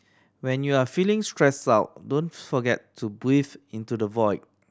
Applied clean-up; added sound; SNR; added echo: none; none; none; none.